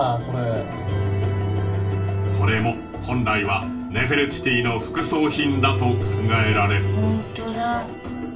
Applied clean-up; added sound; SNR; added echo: none; Bowed string instrument; 0 dB; reverberation time 0.3 s.